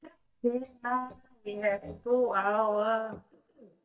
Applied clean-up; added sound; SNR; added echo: neural mask model DeepFilterNet 3.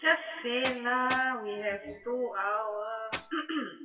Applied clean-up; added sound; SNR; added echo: classical method WPE with log-MMSE.